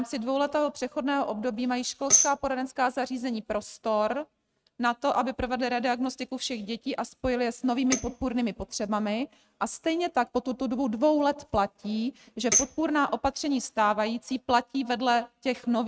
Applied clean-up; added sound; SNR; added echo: neural mask model RNNoise.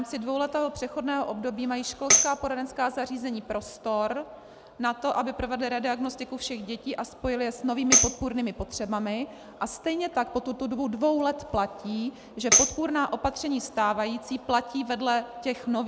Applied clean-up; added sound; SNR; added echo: none; Tambourine; -2 dB; none.